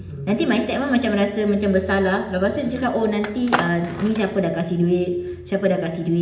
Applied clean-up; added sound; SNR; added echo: none; Skateboard; 7 dB; reverberation time 0.8 s.